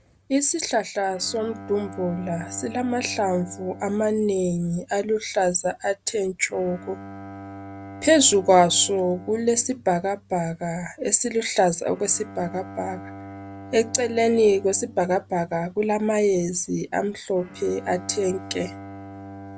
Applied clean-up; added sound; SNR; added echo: none; Bowed string instrument; 17 dB; none.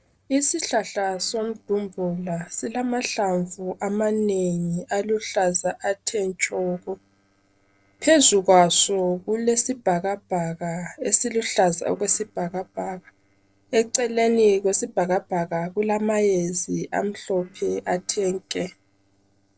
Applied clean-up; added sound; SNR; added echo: neural separator model SepFormer DNS4.